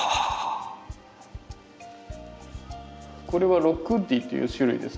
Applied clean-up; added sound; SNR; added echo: none; none; none; none.